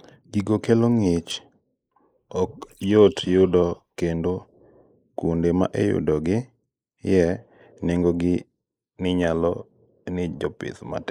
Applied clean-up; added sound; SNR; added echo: neural mask model Resemble Enhance denoiser.